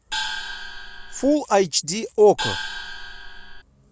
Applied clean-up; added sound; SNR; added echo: none; Gong; 7 dB; none.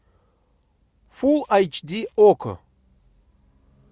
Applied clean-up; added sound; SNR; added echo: none; none; none; none.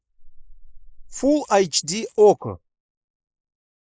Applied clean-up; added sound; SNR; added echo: neural mask model Resemble Enhance denoiser.